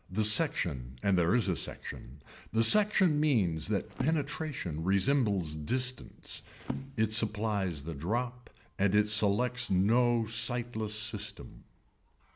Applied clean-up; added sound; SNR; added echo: none; Percussion; 11 dB; none.